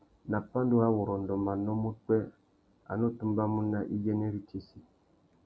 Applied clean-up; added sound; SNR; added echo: none; none; none; none.